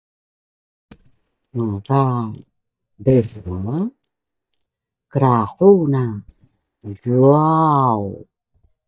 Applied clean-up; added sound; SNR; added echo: neural mask model DeepFilterNet 3.